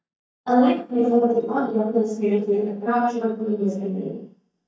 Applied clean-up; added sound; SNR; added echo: neural mask model DeepFilterNet 3.